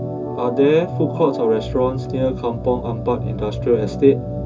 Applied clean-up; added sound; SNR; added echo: none; Organ; 6 dB; reverberation time 0.2 s.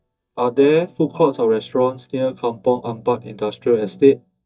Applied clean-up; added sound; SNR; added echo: neural mask model DeepFilterNet 3.